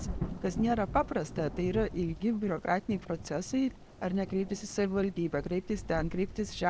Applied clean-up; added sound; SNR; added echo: none; Thunder / Rain; 9 dB; none.